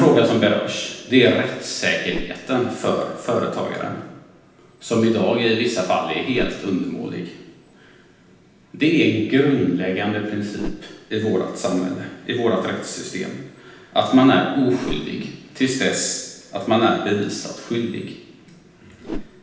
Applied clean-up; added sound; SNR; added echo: none; Whoosh, swoosh, swish; 18 dB; reverberation time 0.9 s.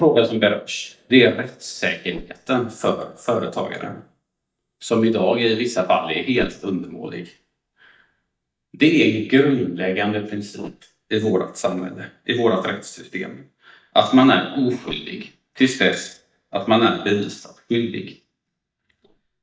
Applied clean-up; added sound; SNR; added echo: neural mask model DeepFilterNet 3.